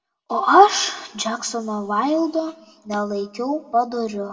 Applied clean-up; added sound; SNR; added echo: none; none; none; reverberation time 1.4 s.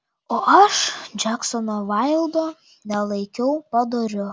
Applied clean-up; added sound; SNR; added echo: none; none; none; none.